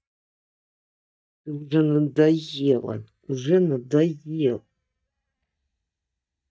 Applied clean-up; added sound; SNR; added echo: neural mask model DeepFilterNet 3.